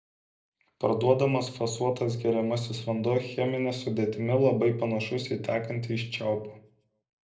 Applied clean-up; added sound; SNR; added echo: none; none; none; reverberation time 0.5 s.